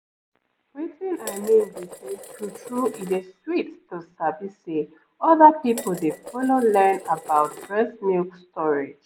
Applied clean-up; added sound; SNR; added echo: none; Dishes, pots, and pans; 17 dB; none.